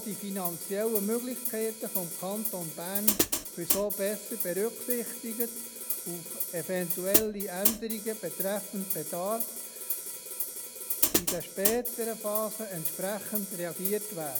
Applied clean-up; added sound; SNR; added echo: none; Hi-hat; -2 dB; none.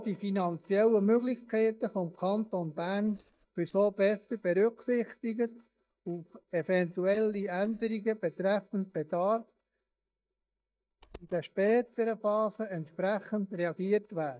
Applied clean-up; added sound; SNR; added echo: neural mask model DeepFilterNet 3.